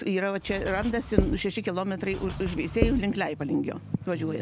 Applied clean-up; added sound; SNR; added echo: none; Writing; 3 dB; none.